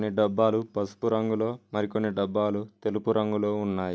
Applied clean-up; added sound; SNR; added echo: none; none; none; none.